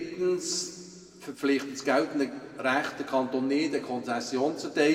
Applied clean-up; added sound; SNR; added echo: none; none; none; reverberation time 1.8 s.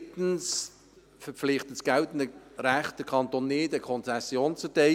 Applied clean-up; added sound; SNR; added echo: none; none; none; none.